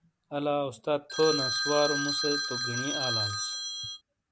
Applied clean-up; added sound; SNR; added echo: none; Telephone; 0 dB; none.